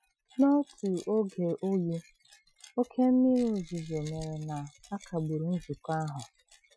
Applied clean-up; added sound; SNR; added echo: classical method Wiener filter.